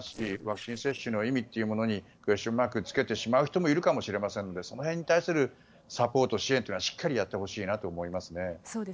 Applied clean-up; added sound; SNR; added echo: neural separator model SepFormer DNS4.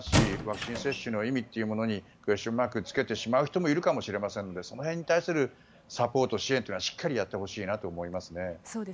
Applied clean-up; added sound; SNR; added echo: none; Squeak / Wood; 0 dB; none.